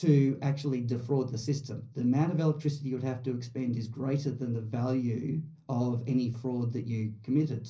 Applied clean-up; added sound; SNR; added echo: none; none; none; reverberation time 0.5 s.